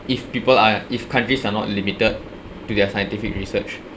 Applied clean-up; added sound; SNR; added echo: none; none; none; none.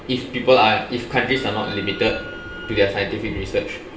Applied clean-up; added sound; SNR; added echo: none; Wind instrument, woodwind instrument; 17 dB; reverberation time 0.7 s.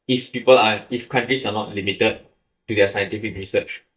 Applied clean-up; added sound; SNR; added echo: neural mask model DeepFilterNet 3.